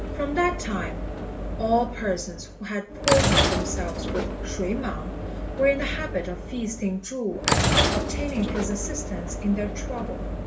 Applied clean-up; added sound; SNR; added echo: none; Sliding door / Train; -1 dB; reverberation time 0.3 s.